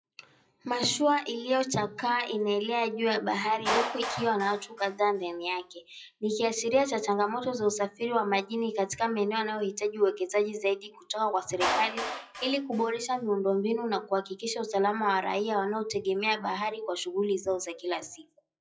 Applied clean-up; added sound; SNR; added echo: classical method WPE with log-MMSE.